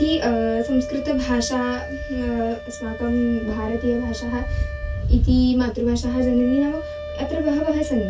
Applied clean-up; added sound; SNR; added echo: none; Wind instrument, woodwind instrument; 12 dB; reverberation time 0.2 s.